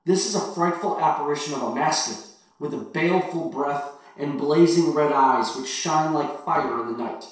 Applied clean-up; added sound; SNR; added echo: neural separator model SepFormer DNS4.